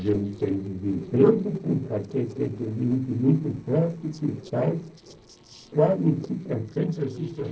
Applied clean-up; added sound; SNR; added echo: neural separator model SepFormer DNS4.